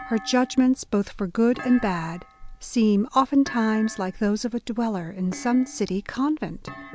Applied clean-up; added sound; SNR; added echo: none; Thump, thud; 18 dB; none.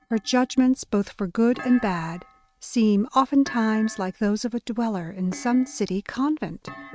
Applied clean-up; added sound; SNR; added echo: neural mask model RNNoise.